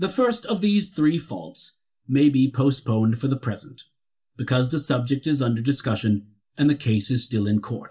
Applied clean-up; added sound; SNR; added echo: none; none; none; reverberation time 0.2 s.